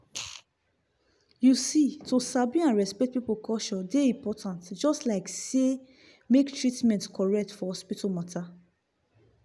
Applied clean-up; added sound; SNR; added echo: none; none; none; none.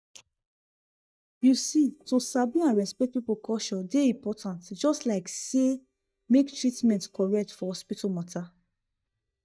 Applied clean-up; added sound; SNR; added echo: neural mask model DeepFilterNet 3.